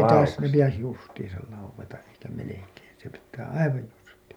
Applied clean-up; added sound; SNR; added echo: none; none; none; none.